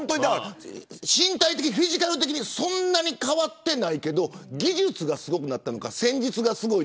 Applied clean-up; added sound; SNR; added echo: none; none; none; none.